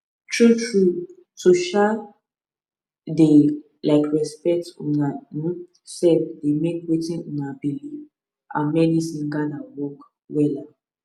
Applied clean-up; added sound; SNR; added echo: none; none; none; none.